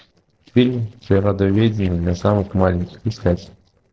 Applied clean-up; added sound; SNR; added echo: neural separator model SepFormer DNS4.